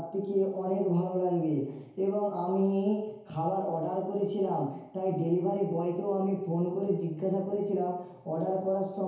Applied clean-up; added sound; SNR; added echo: none; none; none; reverberation time 1.0 s.